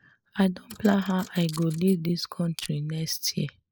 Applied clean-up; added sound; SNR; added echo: neural mask model Resemble Enhance denoiser.